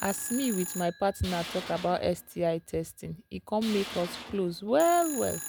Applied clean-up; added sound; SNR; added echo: none; Tools + Telephone; 11 dB; none.